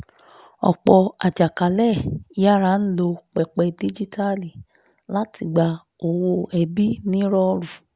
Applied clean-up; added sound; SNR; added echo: none; none; none; none.